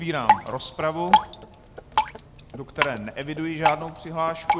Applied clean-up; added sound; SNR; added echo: none; Drip; -3 dB; none.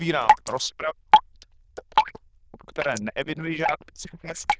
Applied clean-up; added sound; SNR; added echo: neural diffusion model UNIVERSE++.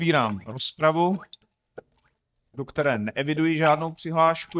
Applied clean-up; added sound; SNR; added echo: neural mask model DeepFilterNet 3.